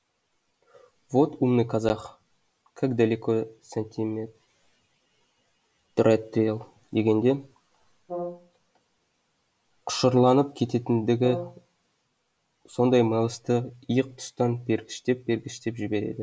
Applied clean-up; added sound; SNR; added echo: none; Brass instrument; 13 dB; none.